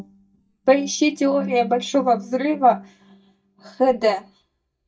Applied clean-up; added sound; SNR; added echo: neural mask model DeepFilterNet 3.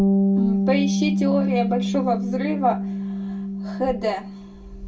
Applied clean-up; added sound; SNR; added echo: none; Bass guitar; -3 dB; reverberation time 0.2 s.